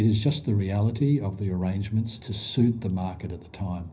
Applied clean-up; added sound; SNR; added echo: none; none; none; reverberation time 0.4 s.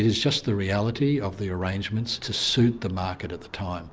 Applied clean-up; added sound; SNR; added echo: none; none; none; none.